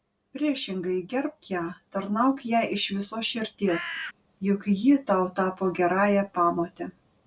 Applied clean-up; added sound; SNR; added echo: none; Bird; 7 dB; none.